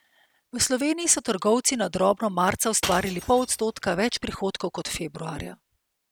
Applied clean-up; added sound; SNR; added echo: none; Shatter / Crushing; 14 dB; none.